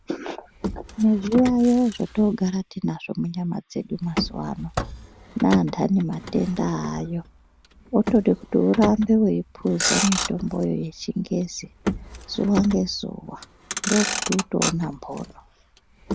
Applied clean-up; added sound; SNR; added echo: none; Motor vehicle (road); 8 dB; none.